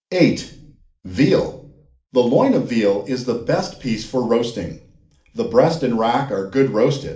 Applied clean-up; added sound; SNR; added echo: none; none; none; reverberation time 0.4 s.